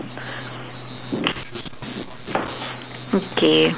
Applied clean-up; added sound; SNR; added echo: none; none; none; none.